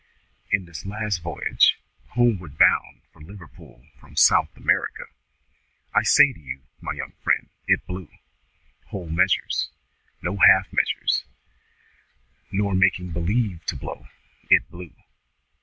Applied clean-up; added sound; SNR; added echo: none; none; none; none.